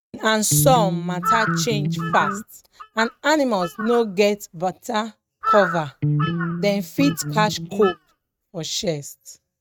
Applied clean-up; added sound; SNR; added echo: neural mask model RNNoise.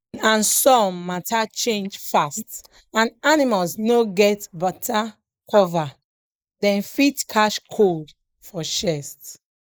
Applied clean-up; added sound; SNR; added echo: neural mask model Resemble Enhance denoiser.